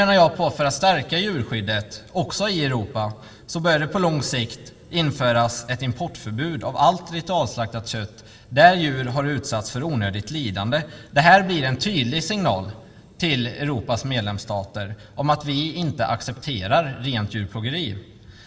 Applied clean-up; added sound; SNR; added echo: none; none; none; reverberation time 2.4 s.